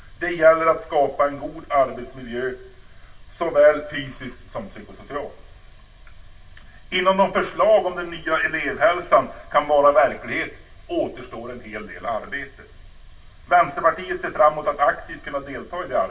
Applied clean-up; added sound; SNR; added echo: none; none; none; reverberation time 0.2 s.